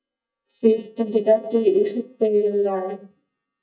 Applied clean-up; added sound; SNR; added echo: neural mask model DeepFilterNet 3.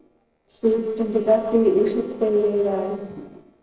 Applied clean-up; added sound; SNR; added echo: neural separator model SepFormer DNS4.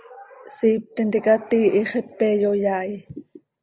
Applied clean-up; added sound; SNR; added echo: none; none; none; none.